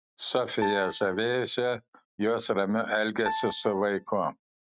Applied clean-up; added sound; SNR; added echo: neural mask model RNNoise.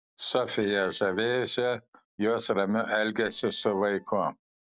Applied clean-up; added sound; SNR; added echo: neural separator model SepFormer DNS4.